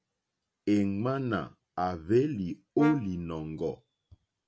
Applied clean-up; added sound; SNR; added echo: none; Brass instrument; 11 dB; none.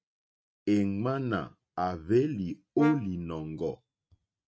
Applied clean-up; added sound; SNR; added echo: neural mask model RNNoise.